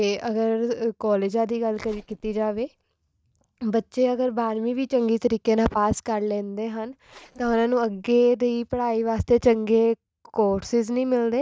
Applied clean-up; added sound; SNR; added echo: neural mask model RNNoise.